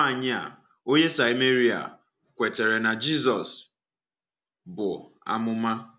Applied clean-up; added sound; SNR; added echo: none; none; none; none.